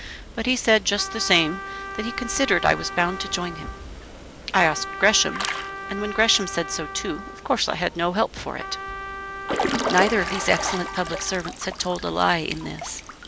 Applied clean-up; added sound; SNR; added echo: none; Drip / Trickle, dribble / Water / Splash, splatter + Trumpet; 7 dB; none.